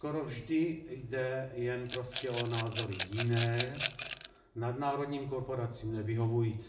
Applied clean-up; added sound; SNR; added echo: none; Rattle / Glass; -1 dB; reverberation time 0.5 s.